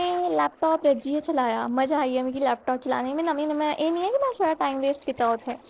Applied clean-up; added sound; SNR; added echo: neural separator model SepFormer DNS4.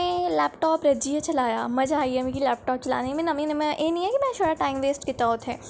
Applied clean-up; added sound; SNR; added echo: none; none; none; none.